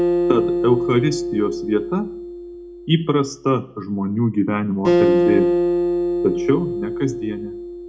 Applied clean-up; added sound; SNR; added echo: none; Acoustic guitar; 0 dB; reverberation time 0.2 s.